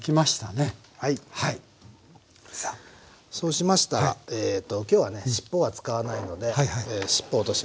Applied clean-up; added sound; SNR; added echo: none; none; none; none.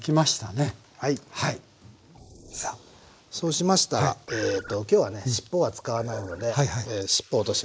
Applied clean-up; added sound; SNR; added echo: neural mask model Resemble Enhance denoiser.